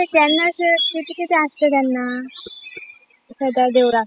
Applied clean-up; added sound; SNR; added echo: classical method spectral subtraction.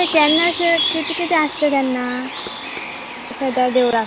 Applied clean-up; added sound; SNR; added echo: none; Bird; 7 dB; none.